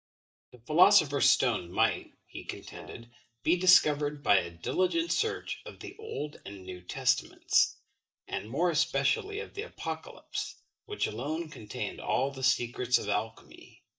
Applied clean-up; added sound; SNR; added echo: neural mask model DeepFilterNet 3.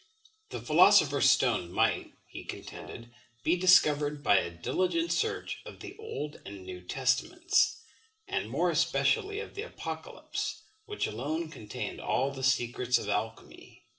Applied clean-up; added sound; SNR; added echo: none; Brass instrument; 16 dB; reverberation time 0.4 s.